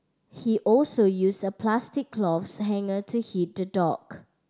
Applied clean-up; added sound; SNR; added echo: none; none; none; none.